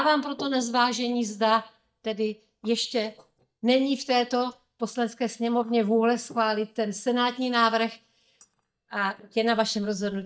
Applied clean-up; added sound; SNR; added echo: neural mask model DeepFilterNet 3.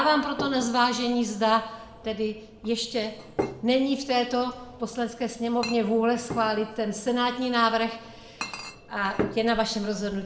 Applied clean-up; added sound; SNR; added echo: none; Chink, clink; 12 dB; reverberation time 0.7 s.